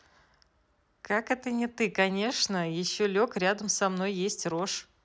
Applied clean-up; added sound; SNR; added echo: none; none; none; none.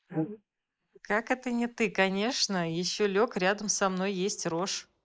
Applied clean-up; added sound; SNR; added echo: neural mask model Resemble Enhance denoiser.